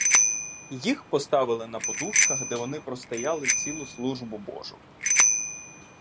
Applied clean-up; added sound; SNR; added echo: none; Bicycle bell; -4 dB; none.